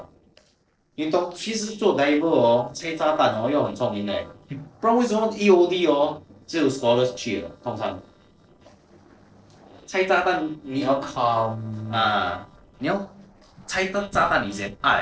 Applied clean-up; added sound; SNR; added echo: neural separator model SepFormer DNS4.